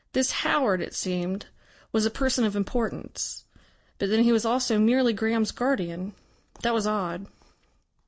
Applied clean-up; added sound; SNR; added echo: none; none; none; none.